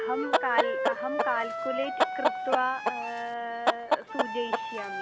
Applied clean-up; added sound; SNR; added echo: none; Chicken, rooster + Wind instrument, woodwind instrument; -3 dB; none.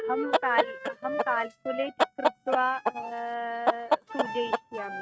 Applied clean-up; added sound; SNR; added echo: neural mask model RNNoise.